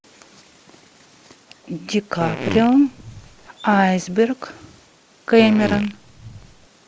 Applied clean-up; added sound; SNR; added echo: none; Fart; 9 dB; none.